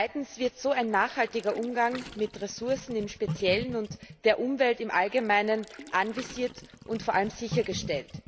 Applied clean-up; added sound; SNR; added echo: none; Gurgling; 14 dB; none.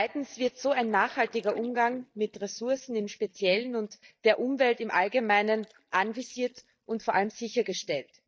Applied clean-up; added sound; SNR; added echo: neural mask model DeepFilterNet 3.